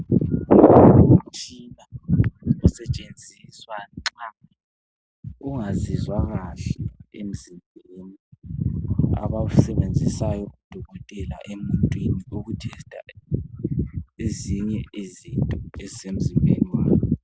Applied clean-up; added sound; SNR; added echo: none; none; none; none.